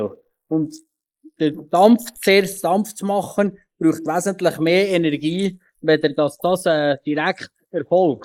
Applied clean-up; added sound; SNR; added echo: neural mask model Resemble Enhance denoiser.